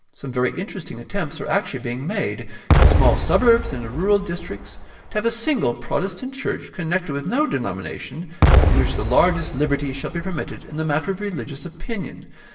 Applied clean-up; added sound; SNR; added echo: none; Explosion; -2 dB; reverberation time 1.0 s.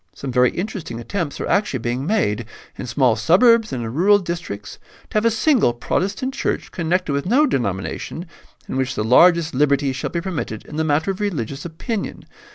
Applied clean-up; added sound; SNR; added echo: none; none; none; none.